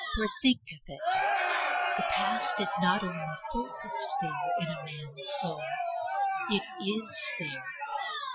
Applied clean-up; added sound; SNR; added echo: classical method Wiener filter.